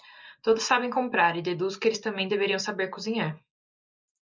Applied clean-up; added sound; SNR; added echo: neural mask model Resemble Enhance denoiser.